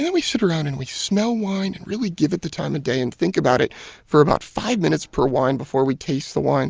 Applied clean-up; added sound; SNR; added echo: none; none; none; none.